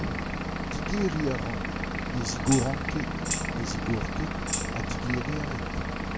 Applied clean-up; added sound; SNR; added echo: none; Engine / Vehicle + Tambourine; -1 dB; none.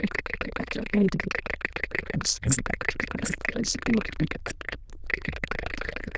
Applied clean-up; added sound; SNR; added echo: neural diffusion model UNIVERSE++.